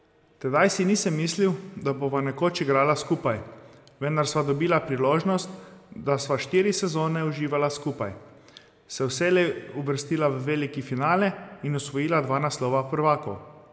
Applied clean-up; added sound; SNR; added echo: none; none; none; none.